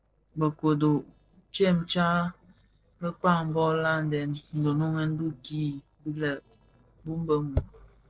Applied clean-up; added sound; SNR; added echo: neural separator model SepFormer DNS4.